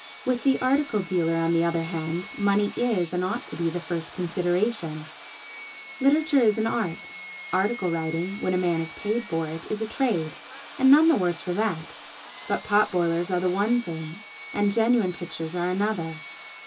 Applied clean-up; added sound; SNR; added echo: none; Sawing; 13 dB; reverberation time 0.2 s.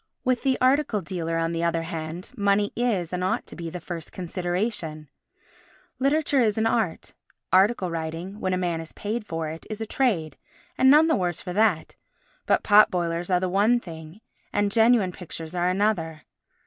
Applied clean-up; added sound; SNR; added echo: none; none; none; none.